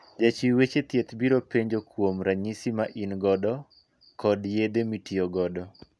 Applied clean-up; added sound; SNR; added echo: none; none; none; none.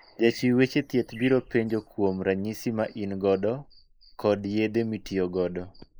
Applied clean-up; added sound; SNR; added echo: neural mask model Resemble Enhance denoiser.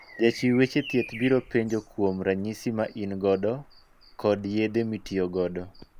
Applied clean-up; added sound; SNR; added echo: none; Bird vocalization, bird call, bird song; 19 dB; none.